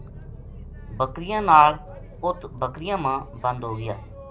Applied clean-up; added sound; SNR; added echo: none; Boat, Water vehicle; 15 dB; none.